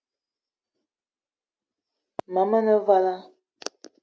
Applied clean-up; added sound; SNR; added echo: none; none; none; none.